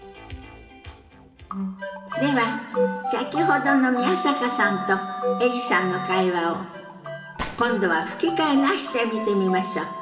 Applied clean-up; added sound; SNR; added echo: none; Gunshot, gunfire; 16 dB; reverberation time 2.3 s.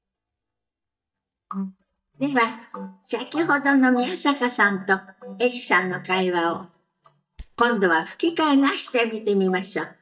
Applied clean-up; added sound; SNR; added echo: neural mask model DeepFilterNet 3.